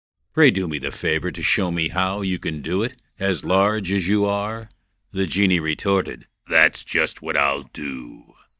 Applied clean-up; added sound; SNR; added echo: neural mask model DeepFilterNet 3.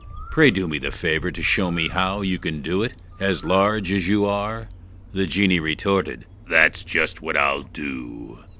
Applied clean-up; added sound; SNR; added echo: none; Bird + Engine starting / Motor vehicle (road); 16 dB; none.